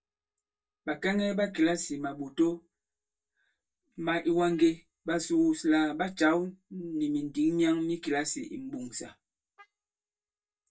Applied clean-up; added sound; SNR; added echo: neural mask model DeepFilterNet 3.